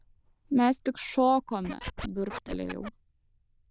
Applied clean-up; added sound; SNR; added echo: neural diffusion model UNIVERSE++.